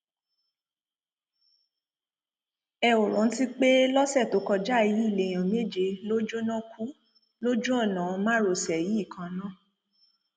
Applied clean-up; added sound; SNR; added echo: none; none; none; none.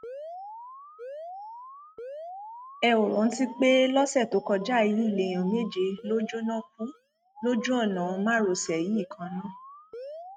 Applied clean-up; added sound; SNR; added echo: neural mask model RNNoise.